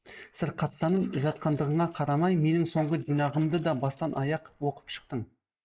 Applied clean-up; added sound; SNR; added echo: neural mask model Resemble Enhance denoiser.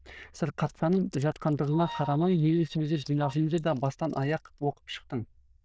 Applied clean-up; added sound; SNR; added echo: neural diffusion model UNIVERSE++.